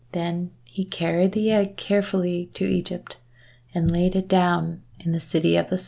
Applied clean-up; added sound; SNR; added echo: none; none; none; none.